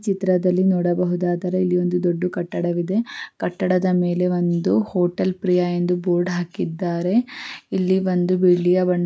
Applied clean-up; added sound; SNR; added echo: none; none; none; none.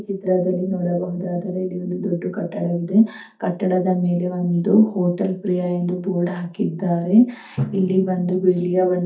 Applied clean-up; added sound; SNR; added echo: neural mask model DeepFilterNet 3.